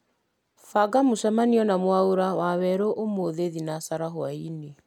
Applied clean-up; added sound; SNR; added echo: none; none; none; none.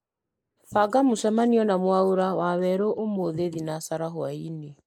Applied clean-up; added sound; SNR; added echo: neural mask model Resemble Enhance denoiser.